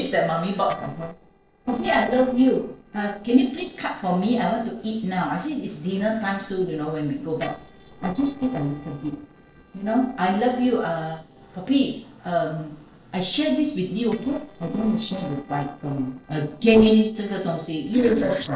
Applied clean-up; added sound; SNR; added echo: neural separator model SepFormer DNS4.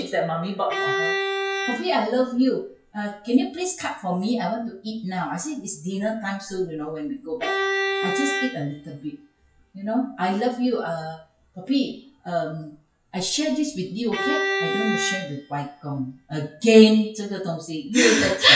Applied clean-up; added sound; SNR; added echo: classical method WPE with log-MMSE.